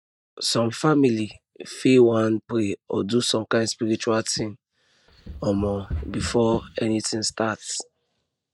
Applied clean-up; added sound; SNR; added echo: neural mask model DeepFilterNet 3.